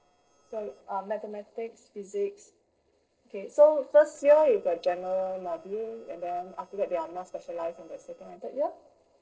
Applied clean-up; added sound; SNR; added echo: neural separator model SepFormer DNS4.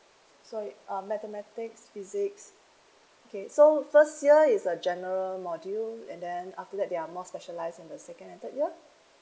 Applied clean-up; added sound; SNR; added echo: none; none; none; none.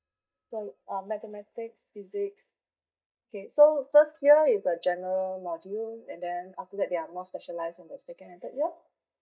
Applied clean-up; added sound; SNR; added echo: neural mask model DeepFilterNet 3.